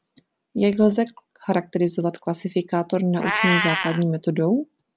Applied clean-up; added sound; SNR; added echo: none; Meow; 8 dB; none.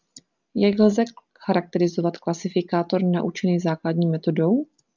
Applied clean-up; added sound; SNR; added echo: none; none; none; none.